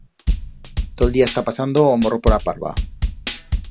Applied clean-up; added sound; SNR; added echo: none; Drum / Drum kit; 3 dB; none.